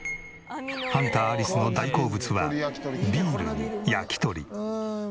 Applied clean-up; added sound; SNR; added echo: none; none; none; none.